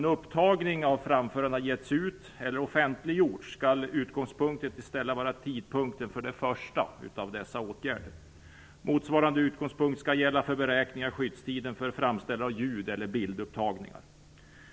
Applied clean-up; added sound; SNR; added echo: none; none; none; none.